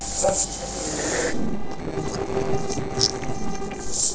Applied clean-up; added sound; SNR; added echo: neural separator model SepFormer DNS4.